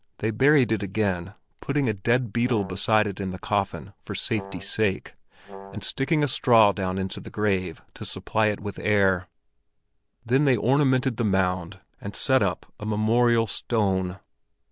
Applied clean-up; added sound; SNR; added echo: none; Brass instrument; 16 dB; none.